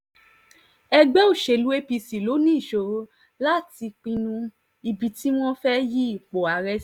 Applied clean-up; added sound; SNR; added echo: none; none; none; none.